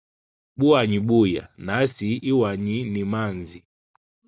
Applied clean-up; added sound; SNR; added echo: none; none; none; none.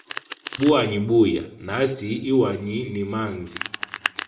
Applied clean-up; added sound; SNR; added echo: none; Domestic sounds, home sounds; 13 dB; reverberation time 0.7 s.